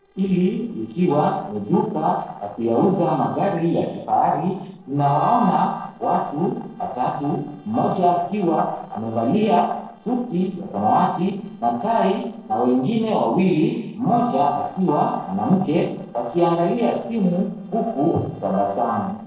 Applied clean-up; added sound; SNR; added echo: neural separator model SepFormer DNS4.